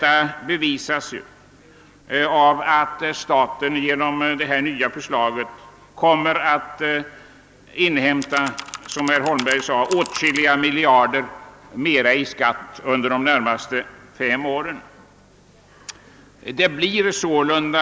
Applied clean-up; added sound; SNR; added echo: none; Computer keyboard; 13 dB; none.